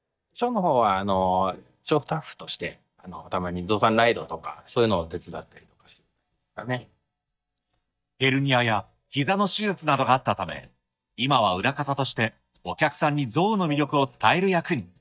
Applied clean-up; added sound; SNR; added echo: neural mask model DeepFilterNet 3.